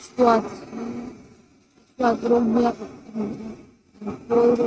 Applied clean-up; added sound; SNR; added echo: neural mask model RNNoise.